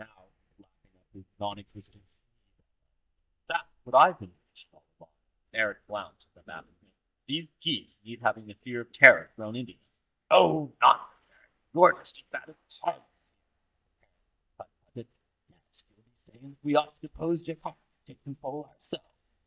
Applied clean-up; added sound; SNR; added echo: neural mask model DeepFilterNet 3.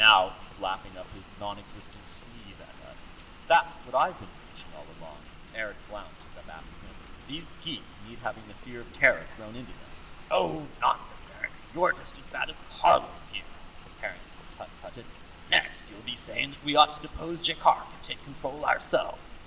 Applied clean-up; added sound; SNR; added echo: none; Rain; 14 dB; reverberation time 1.3 s.